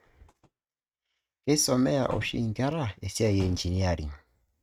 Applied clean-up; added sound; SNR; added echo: neural mask model RNNoise.